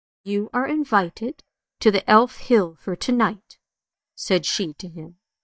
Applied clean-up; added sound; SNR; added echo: neural mask model DeepFilterNet 3.